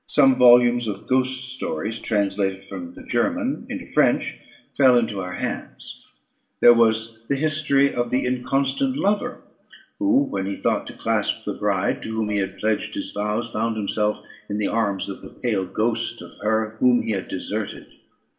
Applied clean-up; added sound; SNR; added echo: neural separator model SepFormer DNS4.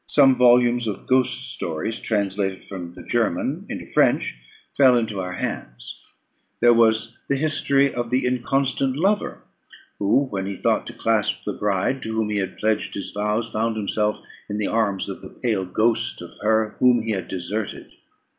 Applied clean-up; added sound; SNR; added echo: none; none; none; none.